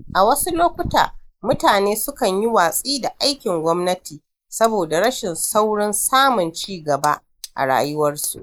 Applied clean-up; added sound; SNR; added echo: neural mask model Resemble Enhance denoiser.